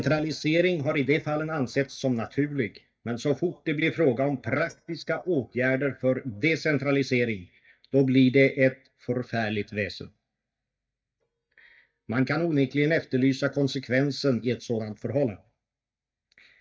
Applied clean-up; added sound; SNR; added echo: neural mask model DeepFilterNet 3.